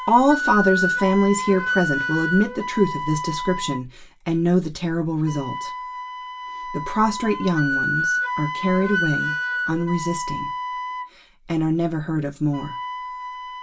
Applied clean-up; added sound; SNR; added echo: none; Wind instrument, woodwind instrument; 5 dB; reverberation time 0.2 s.